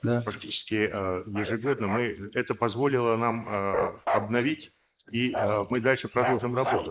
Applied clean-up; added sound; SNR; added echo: neural mask model Resemble Enhance denoiser.